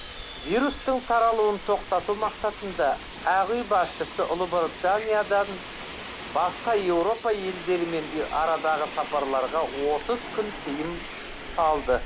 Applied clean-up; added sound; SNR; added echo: none; Subway, metro, underground; 12 dB; none.